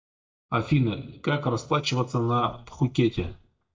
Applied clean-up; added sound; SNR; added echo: neural mask model DeepFilterNet 3.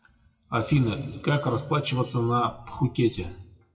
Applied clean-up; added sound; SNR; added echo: classical method WPE with log-MMSE.